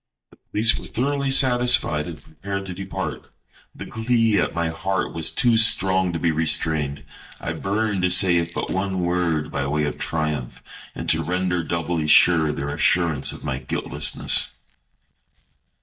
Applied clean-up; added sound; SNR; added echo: neural mask model DeepFilterNet 3.